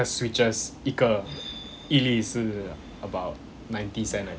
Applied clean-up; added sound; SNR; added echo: none; none; none; none.